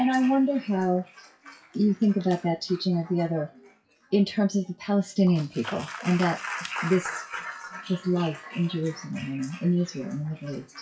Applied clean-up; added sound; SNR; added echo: classical method WPE with log-MMSE.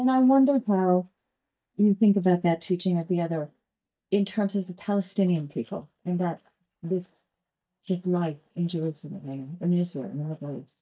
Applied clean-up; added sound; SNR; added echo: neural mask model DeepFilterNet 3.